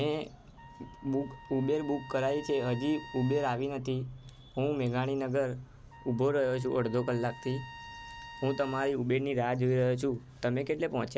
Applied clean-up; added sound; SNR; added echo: none; Trumpet; 17 dB; none.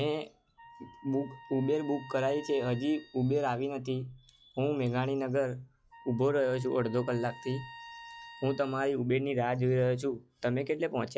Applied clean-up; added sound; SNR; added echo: classical method log-MMSE.